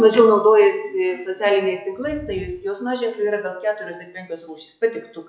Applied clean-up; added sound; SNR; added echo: classical method log-MMSE.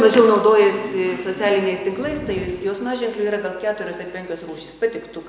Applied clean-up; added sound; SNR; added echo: none; Fire; 19 dB; none.